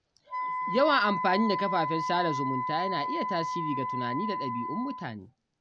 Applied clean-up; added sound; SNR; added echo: none; Wind instrument, woodwind instrument; 2 dB; none.